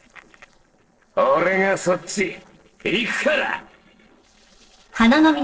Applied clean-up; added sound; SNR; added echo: neural separator model SepFormer DNS4.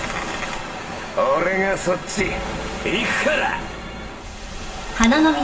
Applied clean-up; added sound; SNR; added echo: none; Hands; 18 dB; reverberation time 1.5 s.